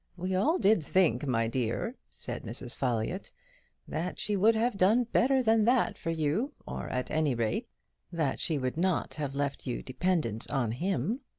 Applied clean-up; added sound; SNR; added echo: none; none; none; none.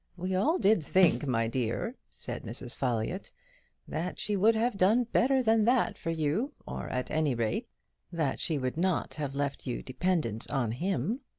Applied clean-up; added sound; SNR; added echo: none; Snare drum; 7 dB; none.